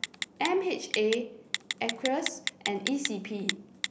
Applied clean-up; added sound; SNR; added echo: none; Telephone; 5 dB; none.